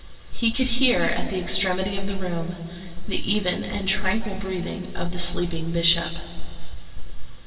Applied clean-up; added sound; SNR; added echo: none; none; none; reverberation time 2.4 s.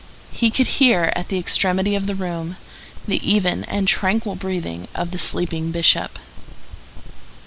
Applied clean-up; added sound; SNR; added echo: none; none; none; none.